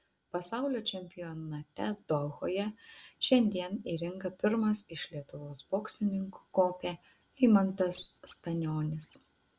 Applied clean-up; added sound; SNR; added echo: none; none; none; none.